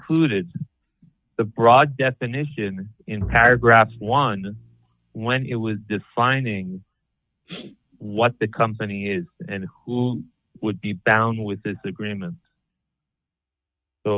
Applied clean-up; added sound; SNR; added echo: neural mask model RNNoise.